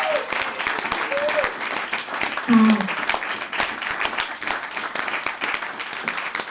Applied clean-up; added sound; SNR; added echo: none; Applause / Cheering; -2 dB; reverberation time 0.9 s.